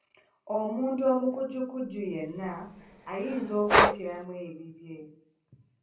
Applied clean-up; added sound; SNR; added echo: none; Breathing; -3 dB; reverberation time 0.5 s.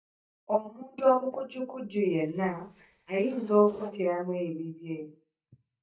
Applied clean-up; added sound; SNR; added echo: neural mask model DeepFilterNet 3.